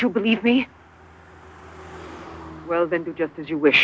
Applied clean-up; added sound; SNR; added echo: none; Car passing by; 20 dB; none.